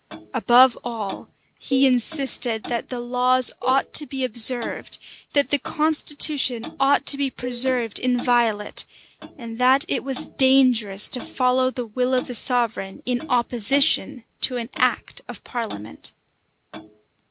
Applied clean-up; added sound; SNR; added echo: none; Clock + Cowbell; 16 dB; none.